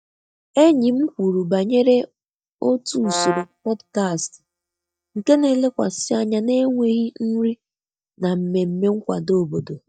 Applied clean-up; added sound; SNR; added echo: neural mask model DeepFilterNet 3.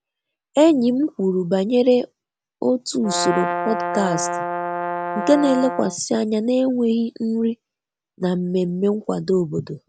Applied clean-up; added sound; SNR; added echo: none; Brass instrument; 4 dB; none.